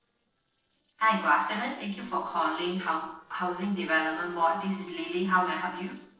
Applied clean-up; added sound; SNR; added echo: neural separator model SepFormer DNS4.